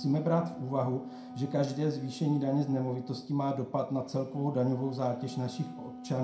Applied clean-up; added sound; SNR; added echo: none; Wind instrument, woodwind instrument; 14 dB; reverberation time 0.5 s.